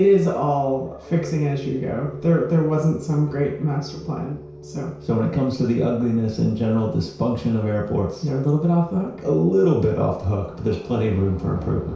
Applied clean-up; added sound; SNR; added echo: none; none; none; reverberation time 0.6 s.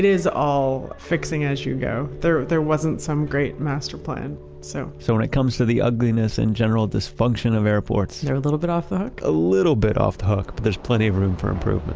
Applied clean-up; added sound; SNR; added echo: none; none; none; none.